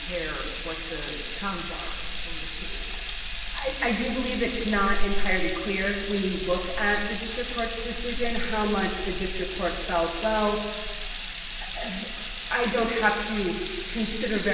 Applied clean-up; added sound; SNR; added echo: none; Water tap, faucet / Liquid; 9 dB; reverberation time 1.3 s.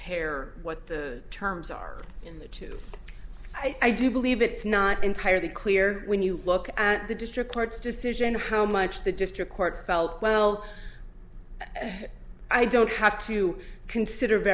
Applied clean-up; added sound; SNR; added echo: none; none; none; none.